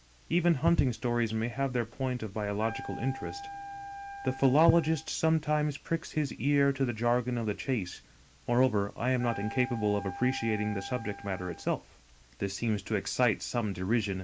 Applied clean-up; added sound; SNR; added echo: none; Wind instrument, woodwind instrument; 14 dB; none.